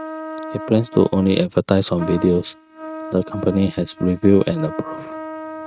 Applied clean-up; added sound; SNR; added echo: neural mask model RNNoise.